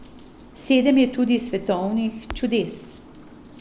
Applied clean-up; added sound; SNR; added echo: none; Crackle + Rain; 18 dB; none.